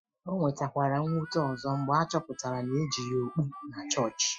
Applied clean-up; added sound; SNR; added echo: classical method Wiener filter.